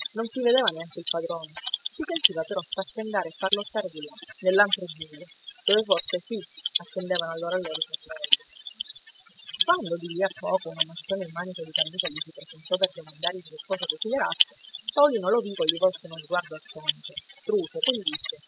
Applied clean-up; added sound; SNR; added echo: classical method spectral subtraction.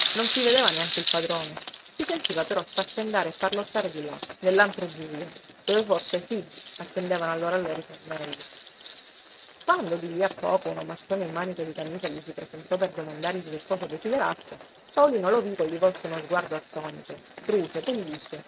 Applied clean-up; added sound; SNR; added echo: neural mask model RNNoise.